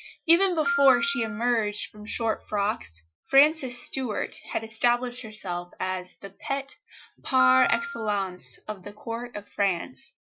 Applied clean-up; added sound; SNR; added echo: classical method Wiener filter.